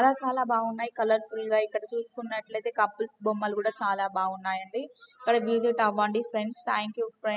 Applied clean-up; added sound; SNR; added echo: classical method spectral subtraction.